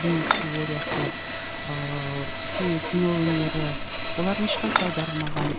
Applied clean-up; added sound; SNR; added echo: none; Sawing + Bicycle; -1 dB; none.